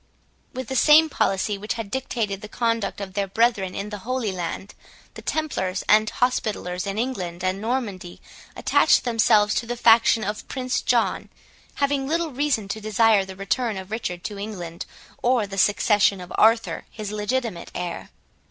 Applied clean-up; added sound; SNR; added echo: none; none; none; none.